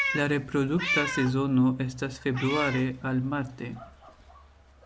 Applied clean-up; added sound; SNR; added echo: none; Meow; 7 dB; none.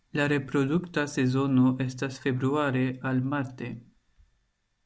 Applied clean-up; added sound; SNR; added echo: none; none; none; none.